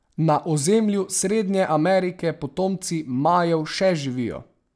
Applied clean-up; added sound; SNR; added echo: none; none; none; none.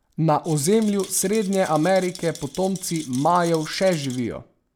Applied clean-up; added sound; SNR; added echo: none; Rattle; 18 dB; none.